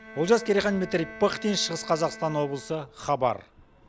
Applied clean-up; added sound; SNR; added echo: none; Bowed string instrument; 17 dB; none.